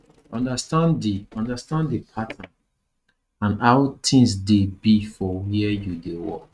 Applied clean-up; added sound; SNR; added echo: neural mask model RNNoise.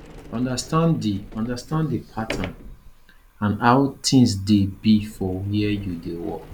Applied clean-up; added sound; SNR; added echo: none; Sliding door; 17 dB; none.